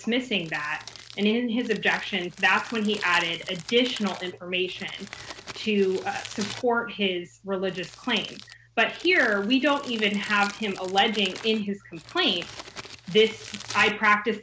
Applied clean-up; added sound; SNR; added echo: none; Crumpling, crinkling; 17 dB; none.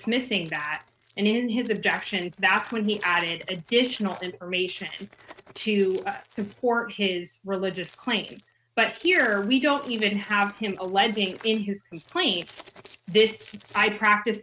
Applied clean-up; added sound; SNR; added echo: neural mask model RNNoise.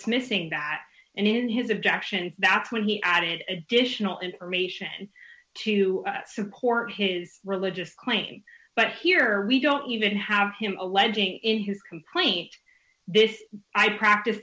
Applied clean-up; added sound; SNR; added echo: none; none; none; none.